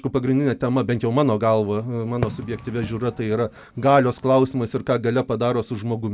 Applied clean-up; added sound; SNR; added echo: none; Fireworks; 16 dB; none.